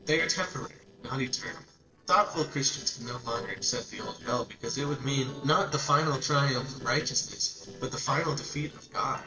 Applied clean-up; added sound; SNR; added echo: neural separator model SepFormer DNS4.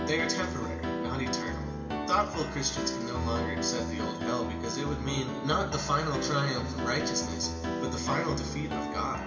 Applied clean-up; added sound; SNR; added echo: none; Piano; 1 dB; reverberation time 2.1 s.